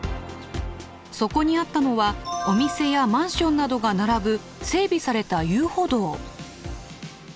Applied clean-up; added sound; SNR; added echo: none; none; none; none.